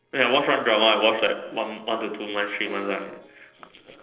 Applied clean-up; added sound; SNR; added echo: neural separator model SepFormer DNS4.